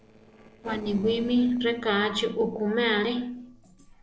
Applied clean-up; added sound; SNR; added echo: neural separator model SepFormer DNS4.